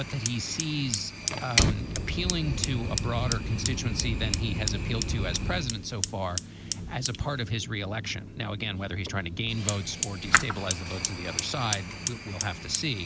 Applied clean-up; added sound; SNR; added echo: none; Fire; -1 dB; none.